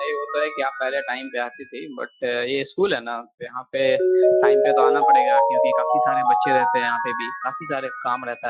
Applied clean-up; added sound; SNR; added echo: classical method Wiener filter.